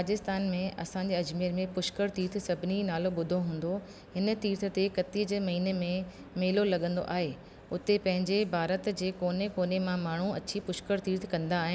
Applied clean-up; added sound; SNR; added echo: none; none; none; none.